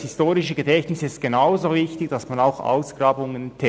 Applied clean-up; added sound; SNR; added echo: none; none; none; none.